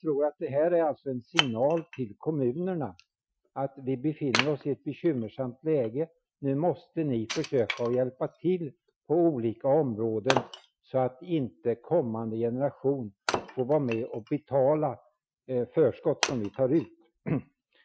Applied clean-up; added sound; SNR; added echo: classical method Wiener filter.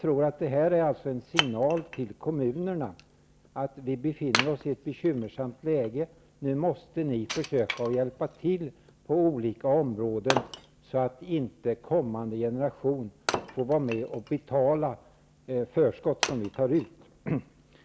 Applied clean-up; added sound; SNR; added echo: none; Wood; 10 dB; none.